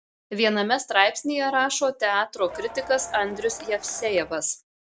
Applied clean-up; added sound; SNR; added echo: none; Crowd; 16 dB; none.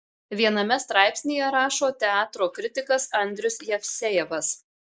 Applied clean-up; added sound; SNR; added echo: neural mask model Resemble Enhance denoiser.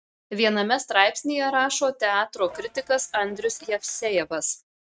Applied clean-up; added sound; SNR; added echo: neural mask model RNNoise.